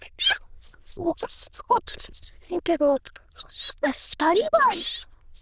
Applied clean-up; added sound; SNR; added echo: neural diffusion model UNIVERSE++.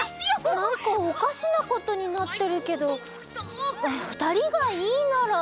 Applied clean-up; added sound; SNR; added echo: none; none; none; none.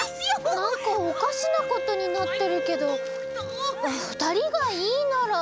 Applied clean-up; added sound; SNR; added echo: none; Wind instrument, woodwind instrument; 6 dB; none.